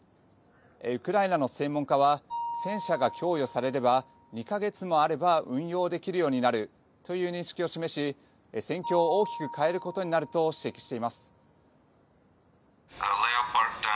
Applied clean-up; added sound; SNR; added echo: none; Mallet percussion; 15 dB; none.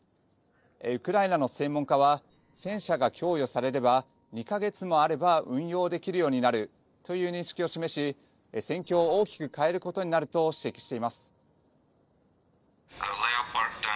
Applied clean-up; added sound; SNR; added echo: neural separator model SepFormer DNS4.